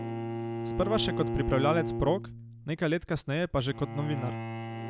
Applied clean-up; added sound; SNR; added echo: none; Bowed string instrument; 4 dB; none.